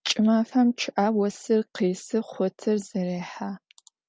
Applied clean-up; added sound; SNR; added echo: none; none; none; none.